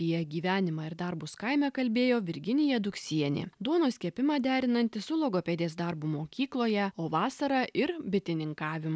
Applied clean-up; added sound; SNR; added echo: none; none; none; none.